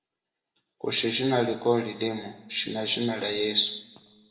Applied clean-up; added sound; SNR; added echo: none; none; none; reverberation time 0.9 s.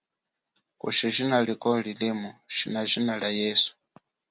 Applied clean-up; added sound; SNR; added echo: none; none; none; none.